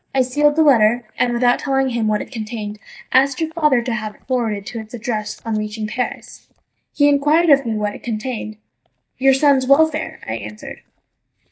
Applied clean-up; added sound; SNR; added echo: neural mask model DeepFilterNet 3.